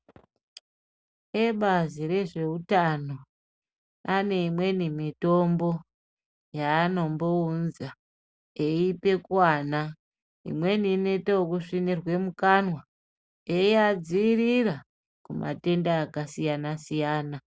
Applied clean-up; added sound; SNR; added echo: none; none; none; none.